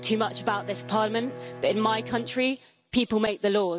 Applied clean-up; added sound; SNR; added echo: none; Bowed string instrument; 15 dB; none.